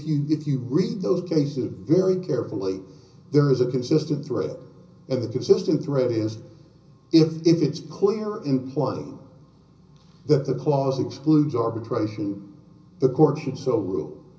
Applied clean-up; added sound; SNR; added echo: none; none; none; reverberation time 0.5 s.